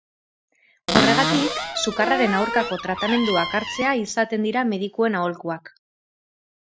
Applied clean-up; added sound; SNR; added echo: none; Cupboard open or close; 1 dB; none.